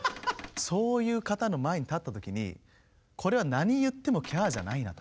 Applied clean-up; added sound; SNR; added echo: none; Cupboard open or close / Door; 14 dB; none.